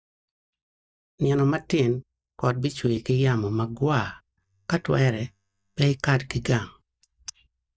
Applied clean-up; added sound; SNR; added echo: neural mask model DeepFilterNet 3.